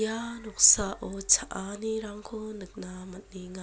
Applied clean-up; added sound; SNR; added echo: none; none; none; none.